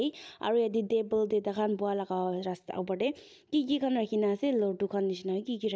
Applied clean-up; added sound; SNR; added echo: none; none; none; none.